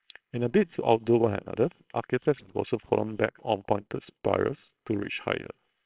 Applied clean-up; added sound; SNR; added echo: neural separator model SepFormer WHAMR!.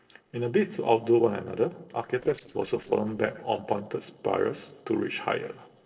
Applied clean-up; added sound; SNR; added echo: neural separator model SepFormer DNS4.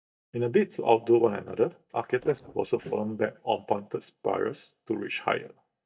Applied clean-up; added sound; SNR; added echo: neural mask model DeepFilterNet 3.